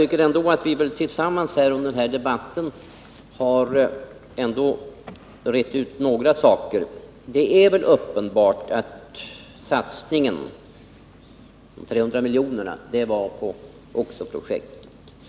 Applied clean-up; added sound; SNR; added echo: none; none; none; none.